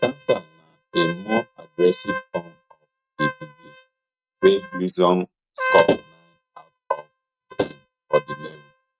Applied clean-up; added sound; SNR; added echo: neural mask model RNNoise.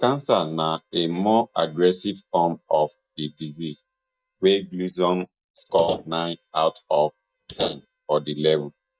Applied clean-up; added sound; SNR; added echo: neural mask model DeepFilterNet 3.